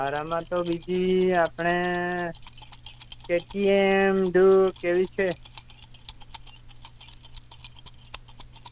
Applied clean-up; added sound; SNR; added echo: none; Keys jangling; 5 dB; none.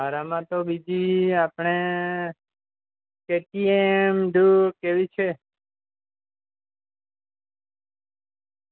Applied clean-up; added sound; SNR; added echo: none; none; none; none.